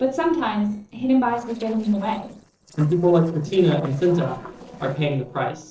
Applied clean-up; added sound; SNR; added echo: neural separator model SepFormer DNS4.